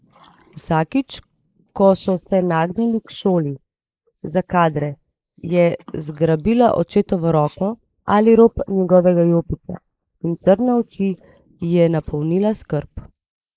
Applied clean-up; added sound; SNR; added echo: neural mask model Resemble Enhance denoiser.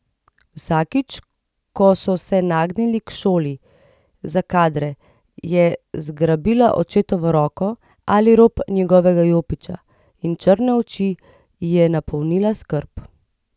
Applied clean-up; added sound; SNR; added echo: none; none; none; none.